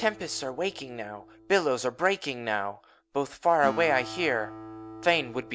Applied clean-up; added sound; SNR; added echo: none; Acoustic guitar; 16 dB; none.